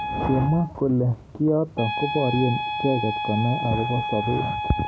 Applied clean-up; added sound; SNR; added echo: none; Wind instrument, woodwind instrument; 5 dB; none.